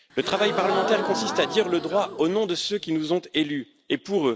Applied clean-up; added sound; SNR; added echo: none; Crowd / Gasp; 5 dB; none.